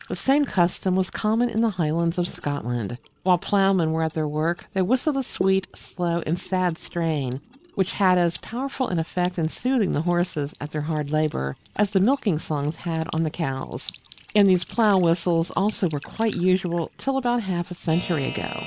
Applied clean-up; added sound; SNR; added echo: none; Alarm / Clock + Trickle, dribble / Sink (filling or washing); 19 dB; none.